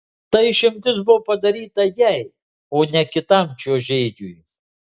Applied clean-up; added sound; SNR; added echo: none; none; none; none.